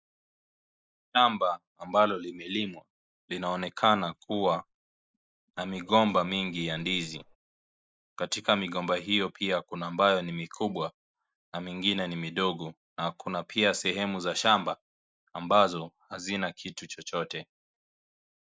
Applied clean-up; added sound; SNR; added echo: neural mask model Resemble Enhance denoiser.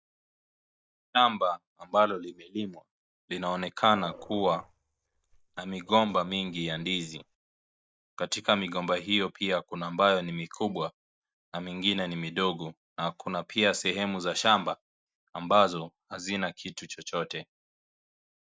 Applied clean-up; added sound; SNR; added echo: neural mask model DeepFilterNet 3.